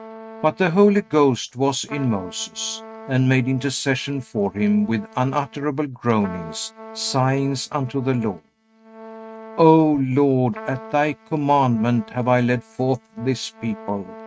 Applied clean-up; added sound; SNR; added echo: neural mask model RNNoise.